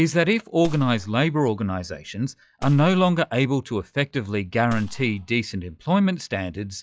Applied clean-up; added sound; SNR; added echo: classical method log-MMSE.